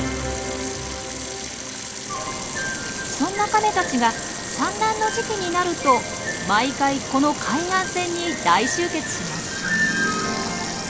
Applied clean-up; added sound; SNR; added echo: none; Sink (filling or washing) / Water tap, faucet; 9 dB; none.